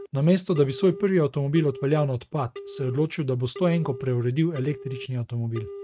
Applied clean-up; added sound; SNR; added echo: neural mask model RNNoise.